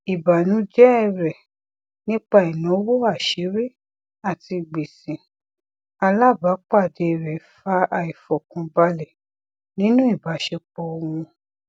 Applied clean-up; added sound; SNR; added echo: none; none; none; none.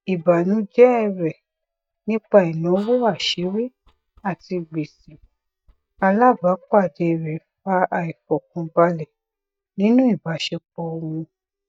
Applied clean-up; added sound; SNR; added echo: neural mask model DeepFilterNet 3.